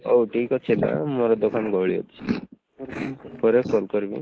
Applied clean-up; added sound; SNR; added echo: neural mask model Resemble Enhance denoiser.